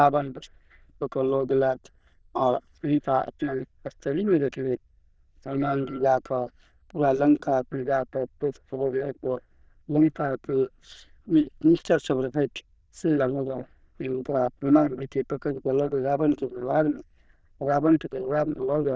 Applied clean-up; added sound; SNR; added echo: neural diffusion model UNIVERSE++.